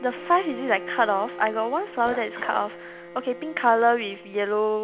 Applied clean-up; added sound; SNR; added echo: none; Bowed string instrument; 15 dB; none.